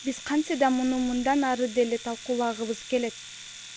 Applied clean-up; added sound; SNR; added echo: none; Domestic sounds, home sounds; 15 dB; none.